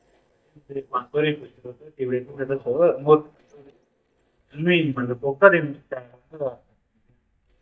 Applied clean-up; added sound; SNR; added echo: neural mask model DeepFilterNet 3.